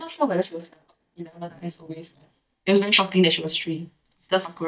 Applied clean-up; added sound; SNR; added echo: neural mask model DeepFilterNet 3.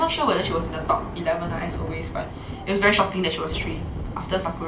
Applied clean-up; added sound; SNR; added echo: none; Thunder; 8 dB; reverberation time 0.2 s.